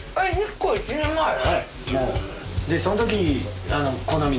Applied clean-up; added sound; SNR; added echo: none; none; none; none.